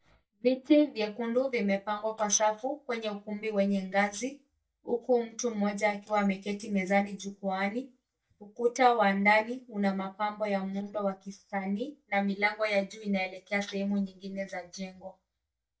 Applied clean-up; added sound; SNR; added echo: neural mask model DeepFilterNet 3.